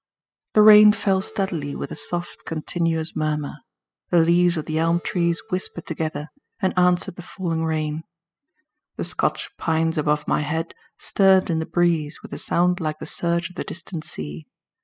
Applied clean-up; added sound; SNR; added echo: classical method spectral subtraction.